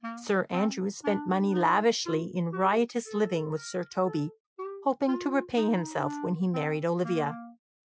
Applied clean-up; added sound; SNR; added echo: classical method Wiener filter.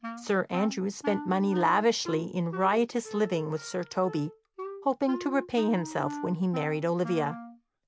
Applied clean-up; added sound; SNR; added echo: none; Wind instrument, woodwind instrument; 12 dB; none.